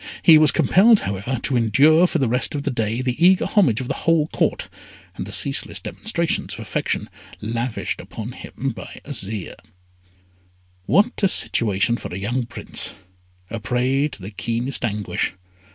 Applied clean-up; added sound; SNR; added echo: none; none; none; none.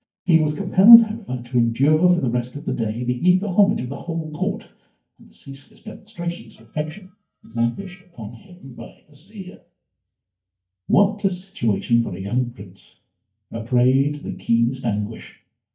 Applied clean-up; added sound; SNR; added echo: neural mask model DeepFilterNet 3.